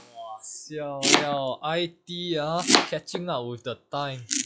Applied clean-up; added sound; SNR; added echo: classical method log-MMSE.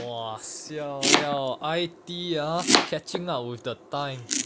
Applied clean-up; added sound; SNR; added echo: none; Domestic sounds, home sounds; -1 dB; none.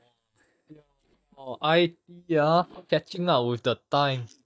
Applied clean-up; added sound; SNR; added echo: neural mask model DeepFilterNet 3.